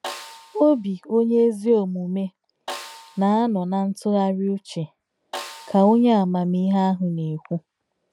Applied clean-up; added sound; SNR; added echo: none; Snare drum; 20 dB; none.